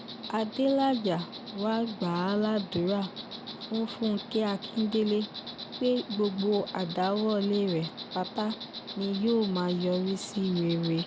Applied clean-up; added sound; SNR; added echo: none; Insect; 12 dB; none.